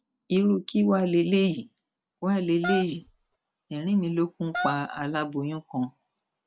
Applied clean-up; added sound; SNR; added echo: none; Wind instrument, woodwind instrument; 7 dB; none.